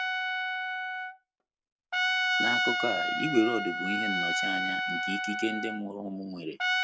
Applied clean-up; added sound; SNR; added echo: none; Trumpet; -4 dB; none.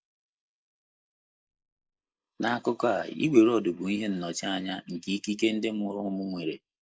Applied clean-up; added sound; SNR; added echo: neural mask model Resemble Enhance denoiser.